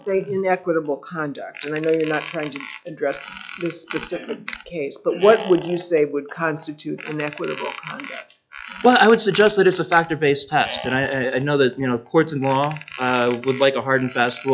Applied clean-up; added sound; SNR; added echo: classical method log-MMSE.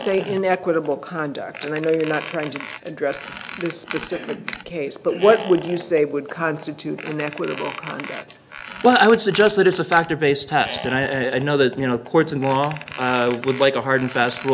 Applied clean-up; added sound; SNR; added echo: none; Squeak; 14 dB; none.